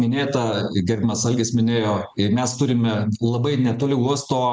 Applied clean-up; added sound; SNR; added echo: none; none; none; none.